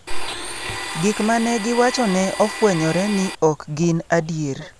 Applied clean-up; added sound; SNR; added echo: none; Domestic sounds, home sounds; 9 dB; none.